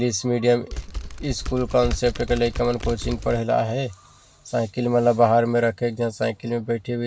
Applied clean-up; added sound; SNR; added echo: none; Typing; 7 dB; none.